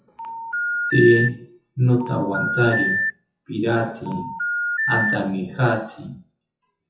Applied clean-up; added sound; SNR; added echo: classical method WPE with log-MMSE.